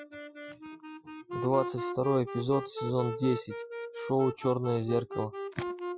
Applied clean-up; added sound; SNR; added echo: classical method Wiener filter.